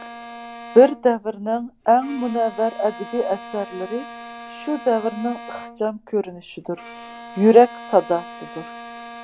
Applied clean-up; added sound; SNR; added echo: none; Bowed string instrument; 17 dB; none.